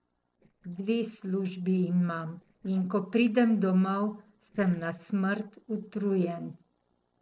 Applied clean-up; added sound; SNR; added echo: neural separator model SepFormer DNS4.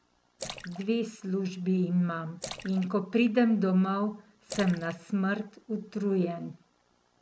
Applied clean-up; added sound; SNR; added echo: none; Splash, splatter; 18 dB; none.